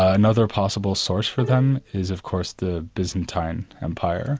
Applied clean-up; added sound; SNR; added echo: none; Bowed string instrument; 15 dB; none.